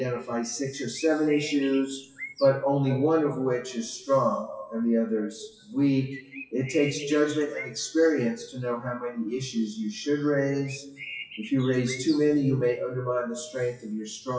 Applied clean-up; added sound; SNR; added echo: classical method WPE with log-MMSE.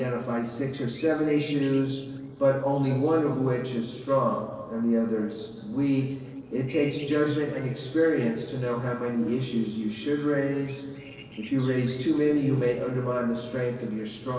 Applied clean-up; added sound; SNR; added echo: neural separator model SepFormer DNS4.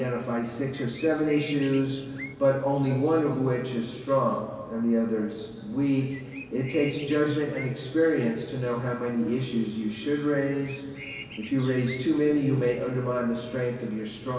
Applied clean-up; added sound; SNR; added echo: none; Bird; 17 dB; reverberation time 2.3 s.